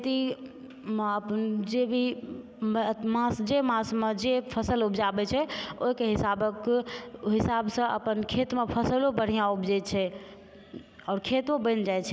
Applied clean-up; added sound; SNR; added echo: none; none; none; none.